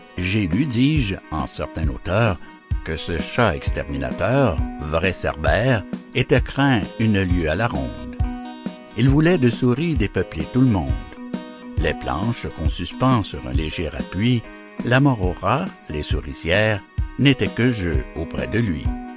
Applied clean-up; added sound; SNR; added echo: none; Keyboard (musical); 8 dB; none.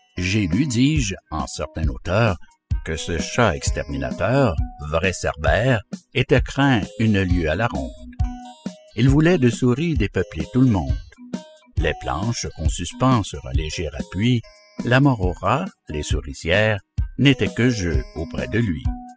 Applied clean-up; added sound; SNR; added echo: classical method spectral subtraction.